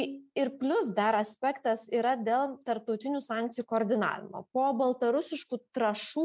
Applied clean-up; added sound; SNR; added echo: none; none; none; none.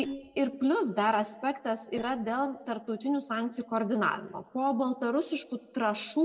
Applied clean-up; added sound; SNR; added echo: neural separator model SepFormer DNS4.